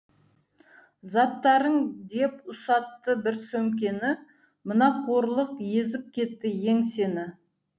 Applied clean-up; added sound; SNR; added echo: none; none; none; none.